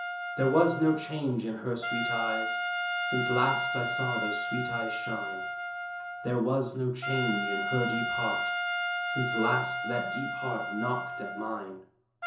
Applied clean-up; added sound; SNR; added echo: none; Trumpet; 1 dB; reverberation time 0.6 s.